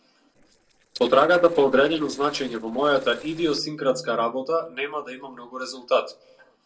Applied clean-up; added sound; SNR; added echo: neural separator model SepFormer DNS4.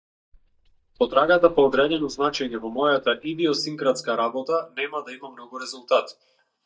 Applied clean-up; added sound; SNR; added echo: neural mask model DeepFilterNet 3.